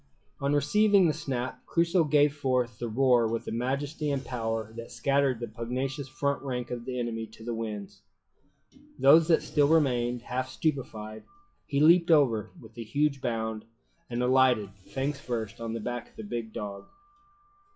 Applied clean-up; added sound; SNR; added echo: classical method WPE with log-MMSE.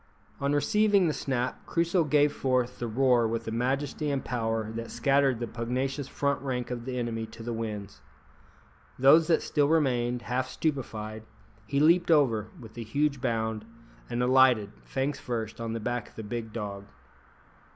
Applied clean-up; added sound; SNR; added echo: none; none; none; none.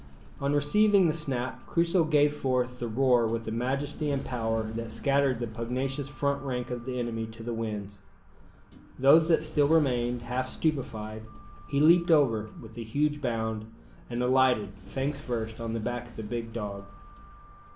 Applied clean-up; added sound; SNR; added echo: none; Sliding door; 18 dB; reverberation time 0.4 s.